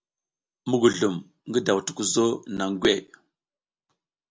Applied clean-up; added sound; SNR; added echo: none; none; none; none.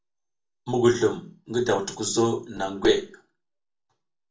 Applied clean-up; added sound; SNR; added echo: none; none; none; reverberation time 0.3 s.